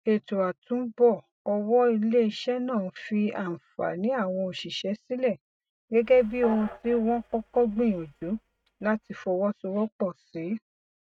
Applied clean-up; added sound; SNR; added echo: neural mask model RNNoise.